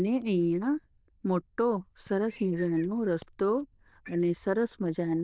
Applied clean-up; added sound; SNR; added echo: neural diffusion model UNIVERSE++.